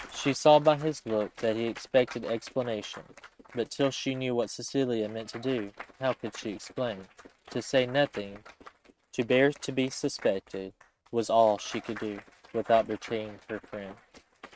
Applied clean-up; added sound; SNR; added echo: neural mask model RNNoise.